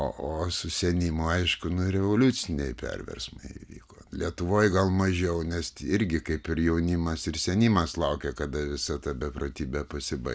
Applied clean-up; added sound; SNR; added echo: none; none; none; none.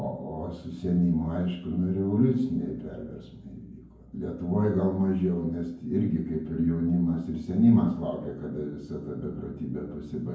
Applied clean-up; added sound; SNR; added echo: none; none; none; reverberation time 0.9 s.